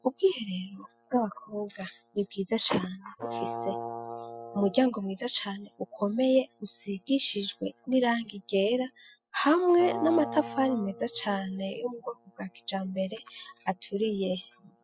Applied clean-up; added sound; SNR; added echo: classical method spectral subtraction.